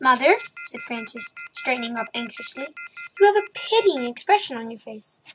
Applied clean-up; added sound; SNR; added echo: none; Telephone; 16 dB; none.